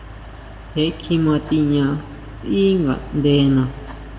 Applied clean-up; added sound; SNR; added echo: none; Mechanical fan; 15 dB; reverberation time 1.2 s.